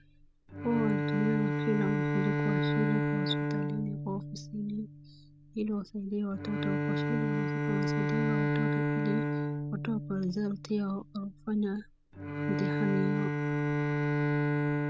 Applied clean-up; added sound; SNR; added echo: none; Bowed string instrument; -3 dB; none.